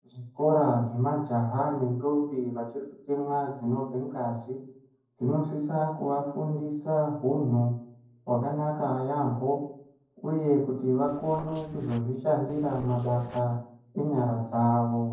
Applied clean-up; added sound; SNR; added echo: neural separator model SepFormer DNS4.